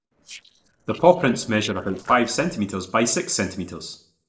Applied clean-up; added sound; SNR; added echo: neural separator model SepFormer DNS4.